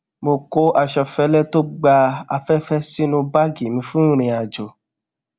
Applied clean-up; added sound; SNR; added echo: none; none; none; none.